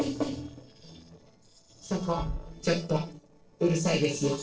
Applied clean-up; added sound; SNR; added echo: neural separator model SepFormer DNS4.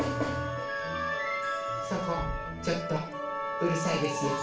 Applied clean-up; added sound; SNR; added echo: none; Wind instrument, woodwind instrument; 6 dB; reverberation time 0.4 s.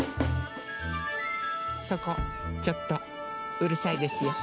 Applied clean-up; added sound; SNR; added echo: none; none; none; none.